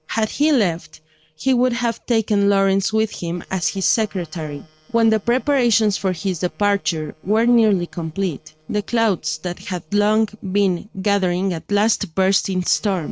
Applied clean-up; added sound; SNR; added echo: neural separator model SepFormer DNS4.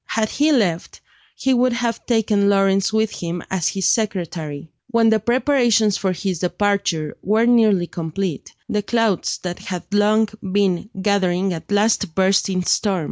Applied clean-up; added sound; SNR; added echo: none; none; none; none.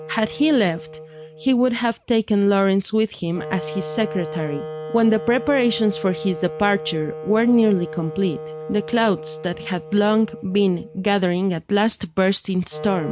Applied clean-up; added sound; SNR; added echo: none; Wind instrument, woodwind instrument; 13 dB; none.